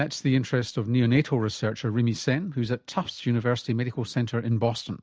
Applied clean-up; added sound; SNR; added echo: none; none; none; none.